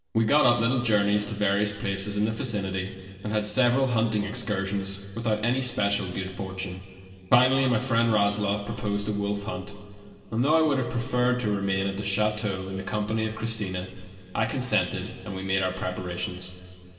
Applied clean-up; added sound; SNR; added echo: none; none; none; reverberation time 2.7 s.